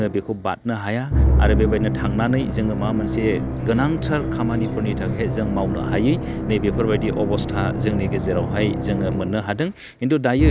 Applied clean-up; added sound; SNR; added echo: none; Musical instrument; 0 dB; none.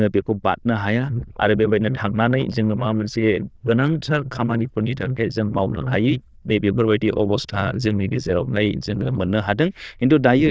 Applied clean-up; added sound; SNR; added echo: neural diffusion model UNIVERSE++.